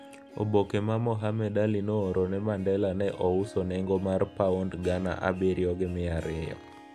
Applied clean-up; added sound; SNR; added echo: none; Harp; 20 dB; none.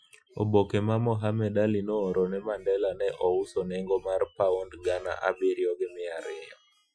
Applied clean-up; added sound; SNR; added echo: classical method Wiener filter.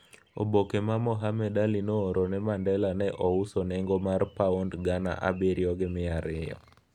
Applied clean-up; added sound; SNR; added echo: none; none; none; none.